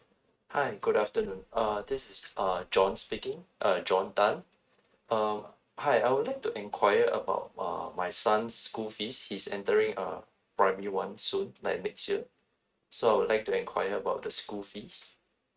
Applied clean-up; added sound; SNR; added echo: neural mask model RNNoise.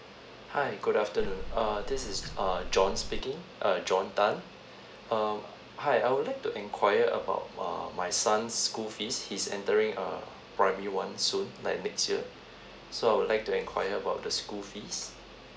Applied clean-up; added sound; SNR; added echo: none; Tick-tock; 5 dB; none.